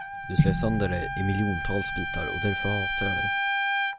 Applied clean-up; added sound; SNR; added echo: none; Trumpet; 2 dB; none.